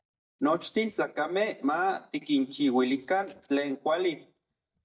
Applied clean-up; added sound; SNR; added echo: neural mask model DeepFilterNet 3.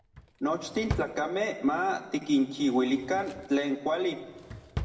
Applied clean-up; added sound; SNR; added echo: none; Drawer open or close; 12 dB; reverberation time 1.8 s.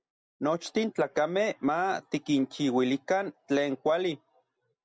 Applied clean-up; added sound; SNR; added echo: none; none; none; none.